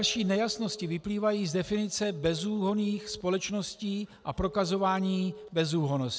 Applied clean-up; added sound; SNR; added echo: none; Telephone; 19 dB; none.